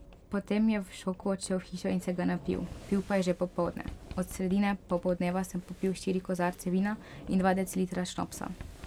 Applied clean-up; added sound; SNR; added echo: none; Sliding door; 17 dB; none.